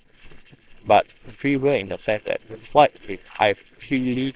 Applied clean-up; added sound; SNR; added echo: neural separator model SepFormer WHAMR!.